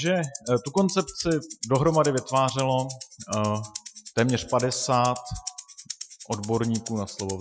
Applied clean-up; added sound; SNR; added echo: classical method Wiener filter.